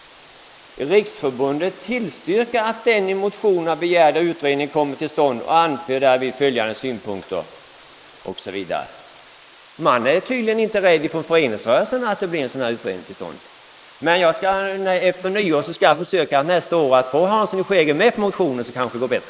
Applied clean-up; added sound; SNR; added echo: neural mask model Resemble Enhance denoiser.